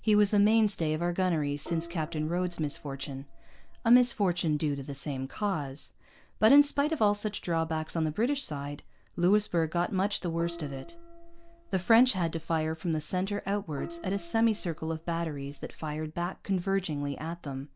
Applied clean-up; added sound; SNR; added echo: none; Gong; 14 dB; none.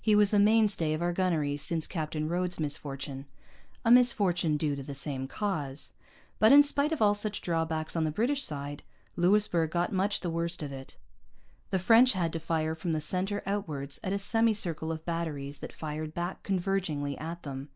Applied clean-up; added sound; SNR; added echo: neural mask model Resemble Enhance denoiser.